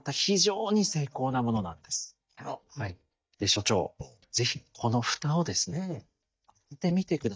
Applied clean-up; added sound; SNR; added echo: neural mask model DeepFilterNet 3.